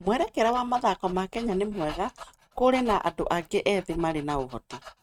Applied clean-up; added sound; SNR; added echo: neural mask model RNNoise.